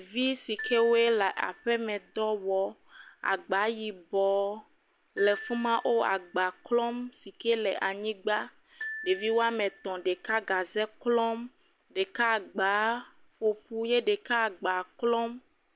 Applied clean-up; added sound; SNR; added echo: none; Glockenspiel; 14 dB; none.